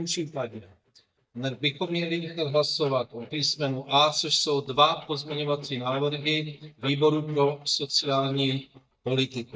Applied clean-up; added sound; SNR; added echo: neural mask model DeepFilterNet 3.